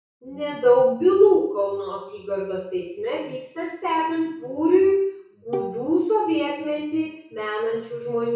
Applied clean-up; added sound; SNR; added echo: none; Bowed string instrument; 13 dB; reverberation time 0.6 s.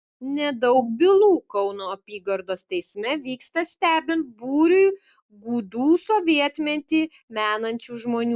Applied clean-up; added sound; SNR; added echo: none; none; none; none.